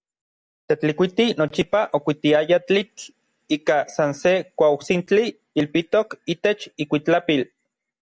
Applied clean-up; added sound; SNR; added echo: none; none; none; none.